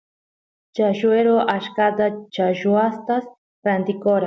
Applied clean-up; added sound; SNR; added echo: none; none; none; none.